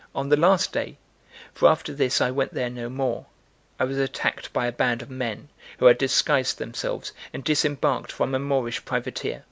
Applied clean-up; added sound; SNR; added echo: none; none; none; none.